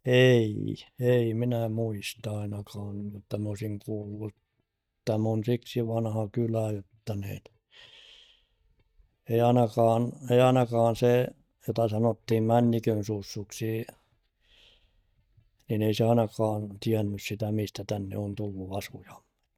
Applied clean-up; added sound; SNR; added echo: neural mask model DeepFilterNet 3.